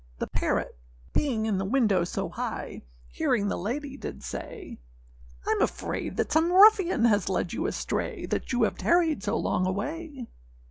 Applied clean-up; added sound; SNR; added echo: none; none; none; none.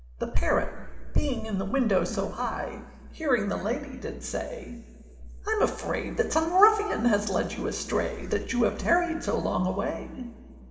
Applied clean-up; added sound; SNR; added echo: none; none; none; reverberation time 2.5 s.